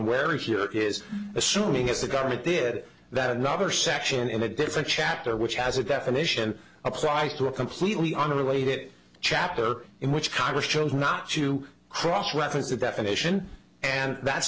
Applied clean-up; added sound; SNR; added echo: none; none; none; none.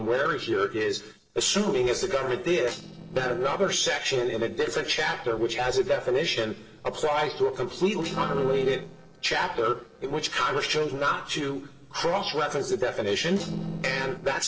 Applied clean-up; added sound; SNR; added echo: neural separator model SepFormer DNS4.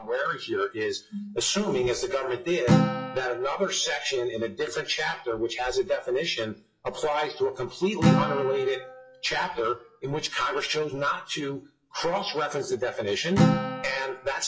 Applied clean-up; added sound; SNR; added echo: classical method WPE with log-MMSE.